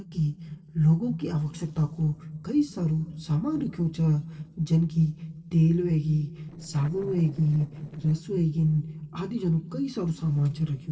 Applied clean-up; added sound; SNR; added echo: neural separator model SepFormer DNS4.